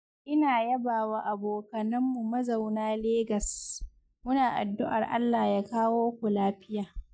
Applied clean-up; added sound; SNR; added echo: neural mask model DeepFilterNet 3.